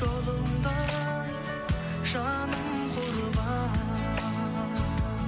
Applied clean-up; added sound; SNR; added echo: none; Domestic sounds, home sounds + Wind instrument, woodwind instrument; 19 dB; none.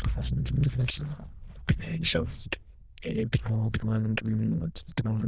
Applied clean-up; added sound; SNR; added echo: neural diffusion model UNIVERSE++.